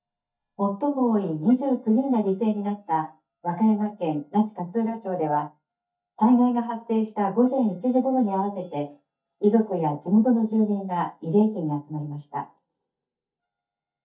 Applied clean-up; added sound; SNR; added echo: neural mask model DeepFilterNet 3.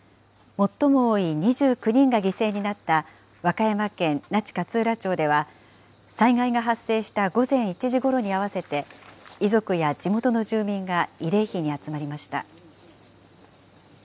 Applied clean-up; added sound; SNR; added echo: none; none; none; none.